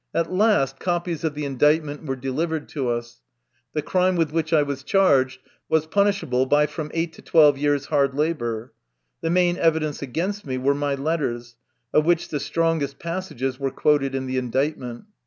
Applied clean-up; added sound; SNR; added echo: none; none; none; none.